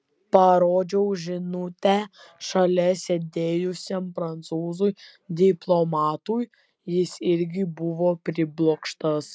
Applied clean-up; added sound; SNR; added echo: none; none; none; none.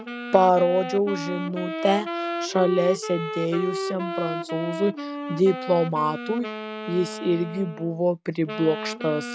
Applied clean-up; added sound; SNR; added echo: none; Wind instrument, woodwind instrument; 7 dB; none.